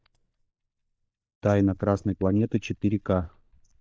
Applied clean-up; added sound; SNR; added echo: neural mask model DeepFilterNet 3.